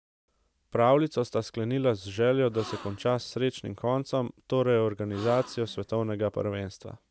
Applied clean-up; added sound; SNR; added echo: none; Gasp; 17 dB; none.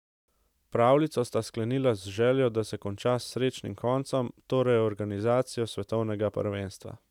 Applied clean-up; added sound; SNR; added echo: none; none; none; none.